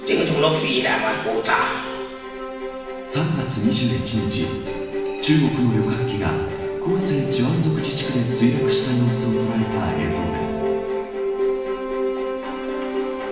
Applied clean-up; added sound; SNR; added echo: none; none; none; reverberation time 1.2 s.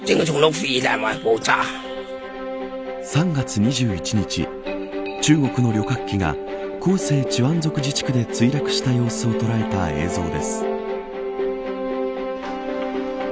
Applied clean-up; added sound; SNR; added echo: none; none; none; none.